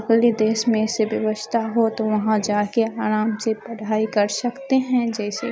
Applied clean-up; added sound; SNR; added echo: none; none; none; none.